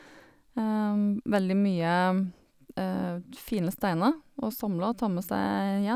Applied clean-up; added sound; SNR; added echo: none; none; none; none.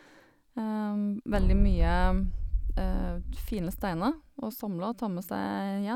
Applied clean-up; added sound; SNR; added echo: none; Boom; -5 dB; none.